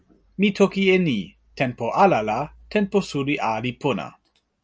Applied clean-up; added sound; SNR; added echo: none; none; none; none.